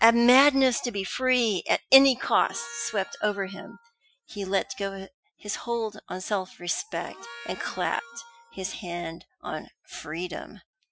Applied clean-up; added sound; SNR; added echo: classical method Wiener filter.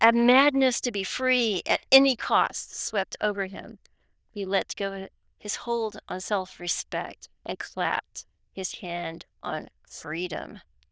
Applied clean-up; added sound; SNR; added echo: neural diffusion model UNIVERSE++.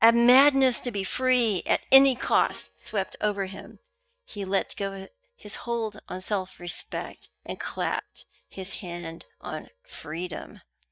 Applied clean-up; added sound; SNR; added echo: neural mask model DeepFilterNet 3.